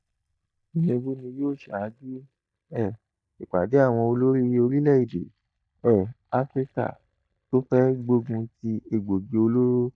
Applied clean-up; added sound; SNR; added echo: neural mask model DeepFilterNet 3.